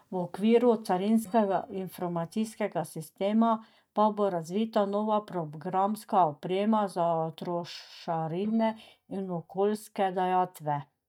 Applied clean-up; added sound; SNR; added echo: neural mask model DeepFilterNet 3.